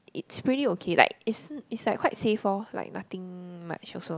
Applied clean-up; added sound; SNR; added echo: none; none; none; none.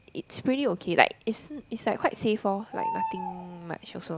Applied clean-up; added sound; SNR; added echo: none; Bird; 10 dB; none.